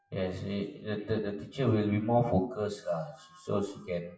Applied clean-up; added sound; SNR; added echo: classical method WPE with log-MMSE.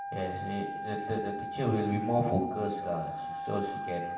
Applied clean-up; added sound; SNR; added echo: none; Wind instrument, woodwind instrument; 5 dB; reverberation time 1.0 s.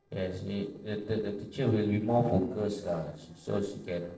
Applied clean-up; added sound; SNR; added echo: neural separator model SepFormer DNS4.